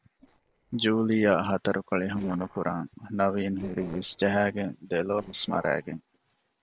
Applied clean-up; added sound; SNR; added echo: neural separator model SepFormer DNS4.